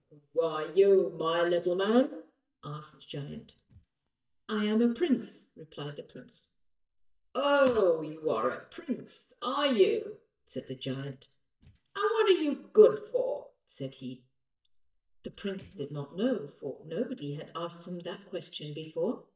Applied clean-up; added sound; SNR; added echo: neural mask model DeepFilterNet 3.